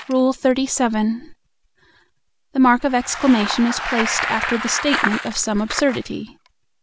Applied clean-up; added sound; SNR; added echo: none; Bicycle; 8 dB; none.